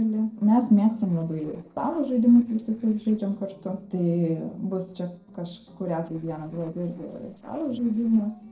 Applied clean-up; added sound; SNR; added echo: neural separator model SepFormer DNS4.